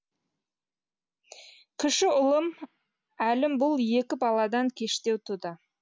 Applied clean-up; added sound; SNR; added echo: none; none; none; none.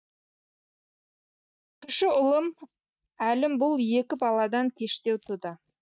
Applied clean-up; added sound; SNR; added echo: neural mask model DeepFilterNet 3.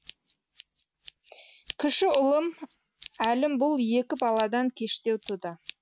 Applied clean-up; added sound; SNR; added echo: none; Scissors; 13 dB; none.